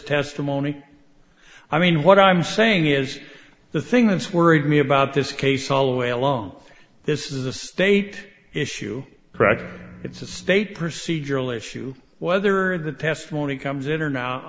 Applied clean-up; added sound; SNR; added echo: none; none; none; none.